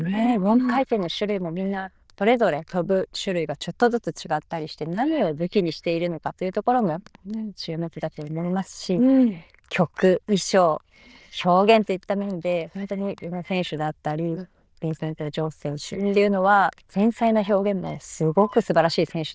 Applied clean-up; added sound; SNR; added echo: neural diffusion model UNIVERSE++.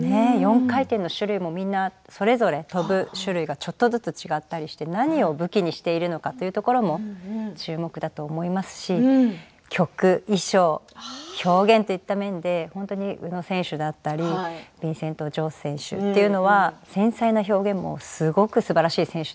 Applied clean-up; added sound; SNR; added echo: none; none; none; none.